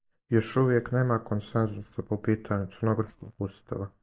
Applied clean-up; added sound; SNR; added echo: neural mask model DeepFilterNet 3.